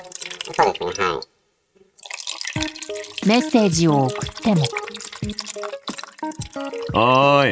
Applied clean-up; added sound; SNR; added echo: neural mask model RNNoise.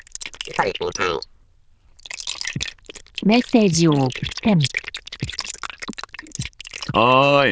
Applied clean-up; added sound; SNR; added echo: neural diffusion model UNIVERSE++.